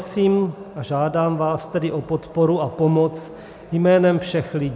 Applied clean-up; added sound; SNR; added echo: none; none; none; none.